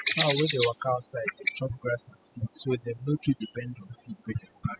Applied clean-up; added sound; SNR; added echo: classical method spectral subtraction.